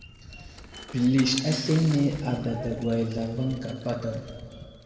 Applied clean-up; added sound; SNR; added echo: none; Bicycle; 15 dB; reverberation time 2.2 s.